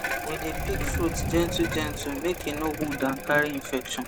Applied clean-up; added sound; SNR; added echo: none; Subway, metro, underground + Bicycle; 3 dB; none.